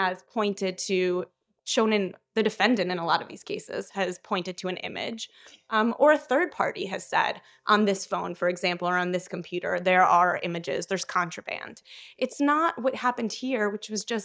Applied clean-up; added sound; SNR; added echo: neural mask model DeepFilterNet 3.